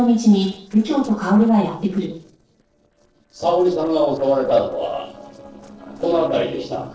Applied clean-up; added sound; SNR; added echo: neural separator model SepFormer DNS4.